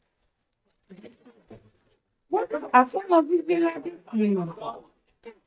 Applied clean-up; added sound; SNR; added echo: neural mask model DeepFilterNet 3.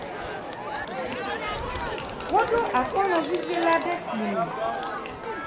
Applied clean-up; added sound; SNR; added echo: none; Crowd; 2 dB; reverberation time 0.4 s.